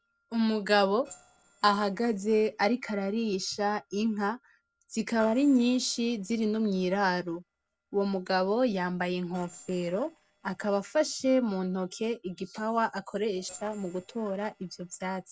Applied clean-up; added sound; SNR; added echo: neural separator model SepFormer DNS4.